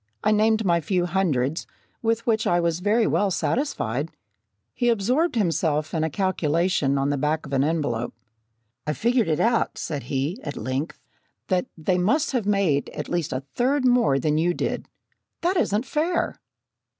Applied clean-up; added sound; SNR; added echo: none; none; none; none.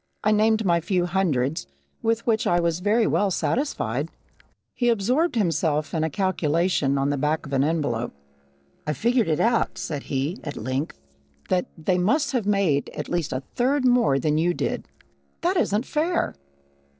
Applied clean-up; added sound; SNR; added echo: neural separator model SepFormer DNS4.